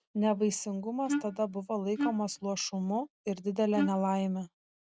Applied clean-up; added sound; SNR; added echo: none; Wind instrument, woodwind instrument; 3 dB; none.